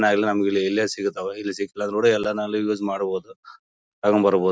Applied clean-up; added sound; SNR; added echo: none; none; none; none.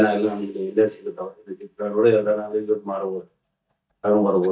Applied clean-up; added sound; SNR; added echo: neural mask model DeepFilterNet 3.